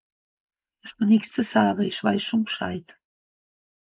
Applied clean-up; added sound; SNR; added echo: neural mask model Resemble Enhance denoiser.